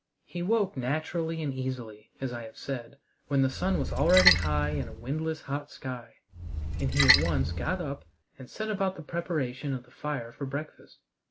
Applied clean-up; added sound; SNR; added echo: none; Splash, splatter; -2 dB; none.